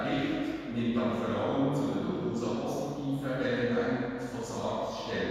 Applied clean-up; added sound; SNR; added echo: none; none; none; reverberation time 2.1 s.